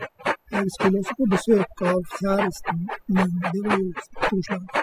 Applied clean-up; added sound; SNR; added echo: classical method spectral subtraction.